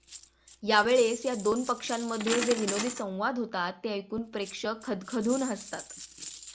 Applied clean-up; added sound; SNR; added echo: none; Coin (dropping); 11 dB; none.